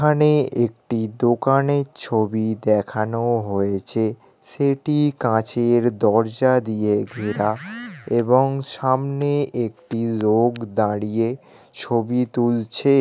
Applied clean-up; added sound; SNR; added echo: none; none; none; none.